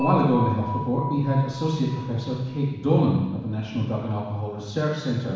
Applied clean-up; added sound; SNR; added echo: none; Dishes, pots, and pans / Chink, clink; 12 dB; reverberation time 1.1 s.